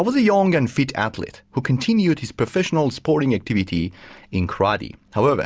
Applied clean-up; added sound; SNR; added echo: none; none; none; none.